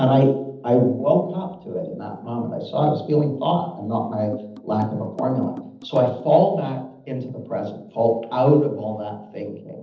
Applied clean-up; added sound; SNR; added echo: neural separator model SepFormer DNS4.